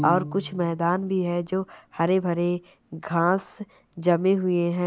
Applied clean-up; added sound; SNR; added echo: none; Piano; 15 dB; none.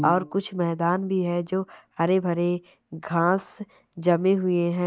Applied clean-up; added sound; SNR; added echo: neural mask model DeepFilterNet 3.